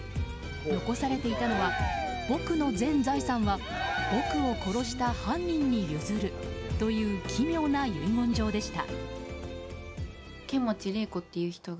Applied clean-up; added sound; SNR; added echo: none; Cheering; 5 dB; none.